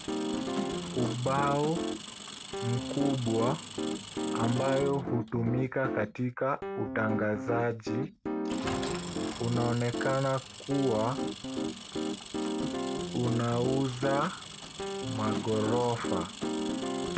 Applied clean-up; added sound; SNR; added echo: none; Engine + Piano; 2 dB; none.